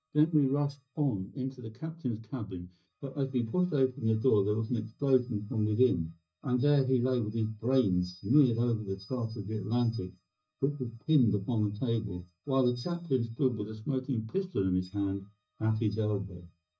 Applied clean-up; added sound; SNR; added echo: neural mask model DeepFilterNet 3.